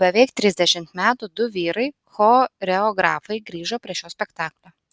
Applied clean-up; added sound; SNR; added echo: none; none; none; none.